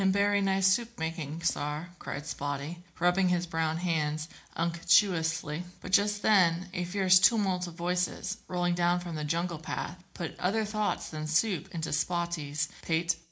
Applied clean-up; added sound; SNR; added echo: none; none; none; reverberation time 0.4 s.